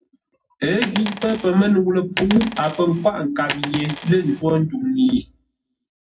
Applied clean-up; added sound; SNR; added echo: none; Coin (dropping); 11 dB; reverberation time 0.4 s.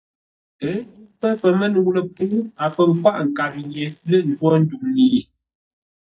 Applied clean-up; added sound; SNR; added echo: neural mask model DeepFilterNet 3.